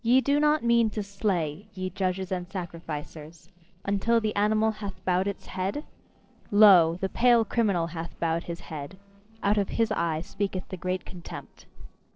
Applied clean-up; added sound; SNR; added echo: neural separator model SepFormer DNS4.